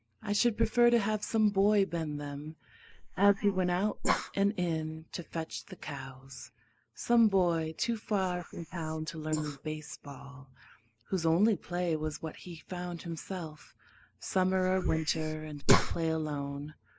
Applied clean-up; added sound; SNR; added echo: neural mask model Resemble Enhance denoiser.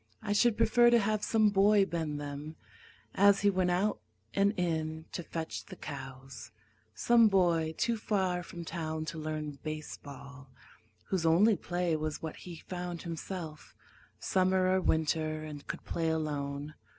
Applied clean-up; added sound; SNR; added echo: none; none; none; none.